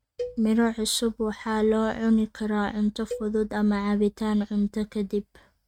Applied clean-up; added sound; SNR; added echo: neural mask model RNNoise.